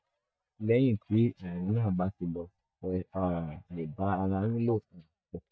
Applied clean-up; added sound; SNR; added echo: neural mask model DeepFilterNet 3.